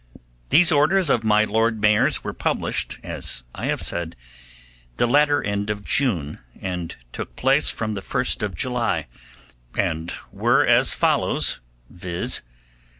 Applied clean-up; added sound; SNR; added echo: none; none; none; none.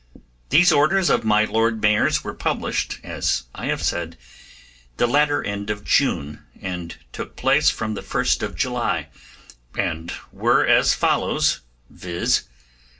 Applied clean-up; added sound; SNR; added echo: none; none; none; reverberation time 0.2 s.